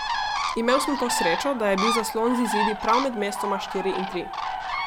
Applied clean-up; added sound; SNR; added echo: none; Bird; 2 dB; none.